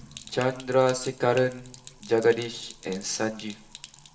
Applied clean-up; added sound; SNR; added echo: none; Sink (filling or washing); 19 dB; reverberation time 0.6 s.